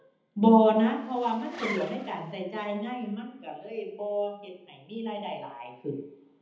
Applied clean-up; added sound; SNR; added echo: none; Zipper (clothing); 13 dB; reverberation time 1.0 s.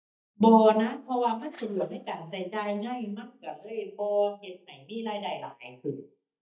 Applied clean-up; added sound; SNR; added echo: neural mask model DeepFilterNet 3.